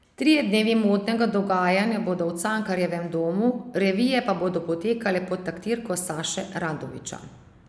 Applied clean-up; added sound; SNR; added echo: none; none; none; none.